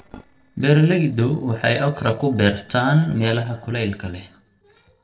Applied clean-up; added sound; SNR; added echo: neural separator model SepFormer DNS4.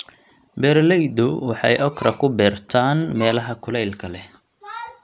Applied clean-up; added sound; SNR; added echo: none; none; none; none.